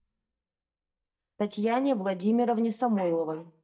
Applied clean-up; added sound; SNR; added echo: neural mask model DeepFilterNet 3.